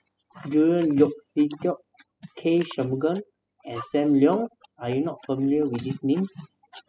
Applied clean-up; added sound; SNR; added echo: classical method spectral subtraction.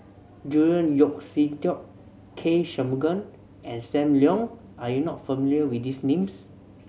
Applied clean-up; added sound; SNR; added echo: none; none; none; none.